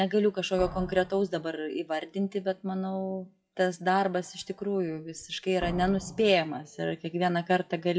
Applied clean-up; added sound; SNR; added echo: classical method WPE with log-MMSE.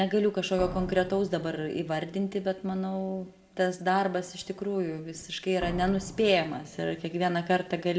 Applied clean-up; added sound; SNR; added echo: none; Slam; 17 dB; reverberation time 0.8 s.